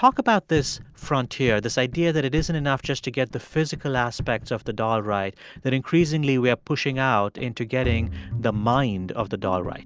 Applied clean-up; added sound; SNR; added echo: none; none; none; none.